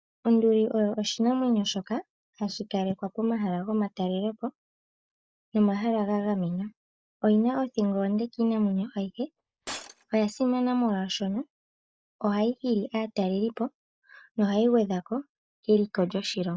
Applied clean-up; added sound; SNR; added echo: neural mask model DeepFilterNet 3.